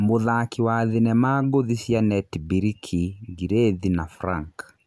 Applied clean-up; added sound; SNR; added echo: none; none; none; none.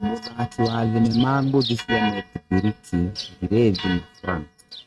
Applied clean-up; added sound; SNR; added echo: neural mask model RNNoise.